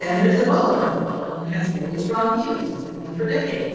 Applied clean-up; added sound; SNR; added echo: neural separator model SepFormer DNS4.